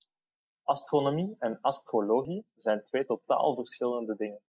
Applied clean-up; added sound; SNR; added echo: neural mask model Resemble Enhance denoiser.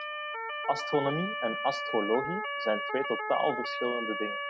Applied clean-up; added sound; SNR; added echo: none; Motor vehicle (road) / Siren; 2 dB; none.